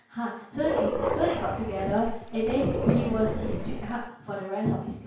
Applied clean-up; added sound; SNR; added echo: none; Dog; 2 dB; reverberation time 0.5 s.